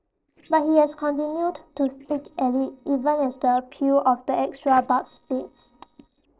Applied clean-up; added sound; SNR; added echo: neural separator model SepFormer DNS4.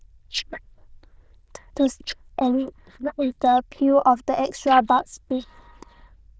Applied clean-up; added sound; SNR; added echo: neural diffusion model UNIVERSE++.